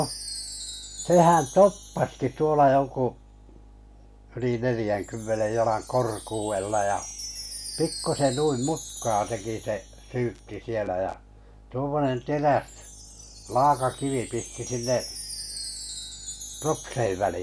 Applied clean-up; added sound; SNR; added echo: none; Wind chime; 14 dB; none.